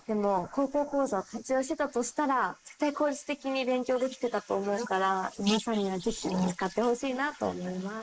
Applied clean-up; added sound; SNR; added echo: neural mask model Resemble Enhance denoiser.